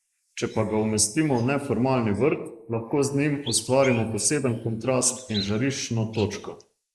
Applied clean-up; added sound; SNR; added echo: neural mask model Resemble Enhance denoiser.